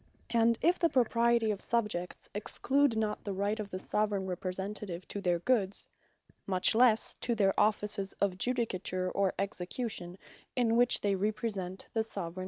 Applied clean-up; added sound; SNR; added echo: none; none; none; none.